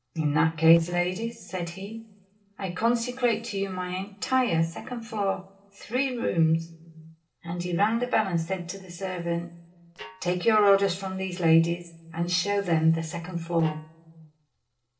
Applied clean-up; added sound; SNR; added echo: neural separator model SepFormer DNS4.